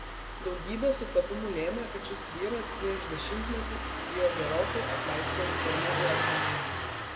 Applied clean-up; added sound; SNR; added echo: none; Engine starting; 0 dB; reverberation time 1.9 s.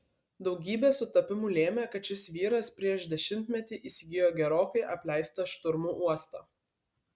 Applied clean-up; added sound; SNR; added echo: none; none; none; none.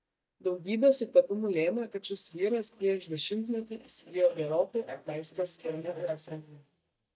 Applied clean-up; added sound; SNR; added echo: neural mask model DeepFilterNet 3.